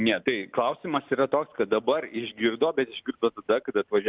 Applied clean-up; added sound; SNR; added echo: none; none; none; none.